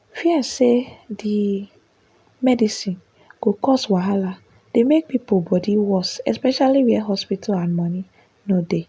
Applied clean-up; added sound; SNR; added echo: none; none; none; none.